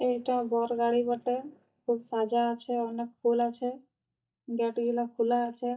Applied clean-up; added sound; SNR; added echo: neural mask model DeepFilterNet 3.